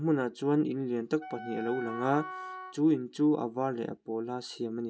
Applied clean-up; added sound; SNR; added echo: none; Wind instrument, woodwind instrument; 11 dB; none.